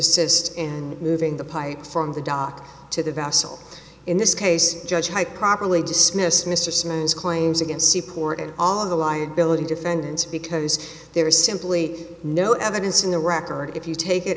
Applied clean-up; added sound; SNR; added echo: none; none; none; none.